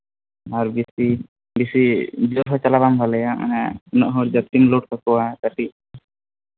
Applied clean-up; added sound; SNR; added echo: none; none; none; none.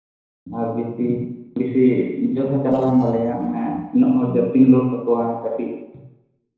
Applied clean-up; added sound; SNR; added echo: neural separator model SepFormer DNS4.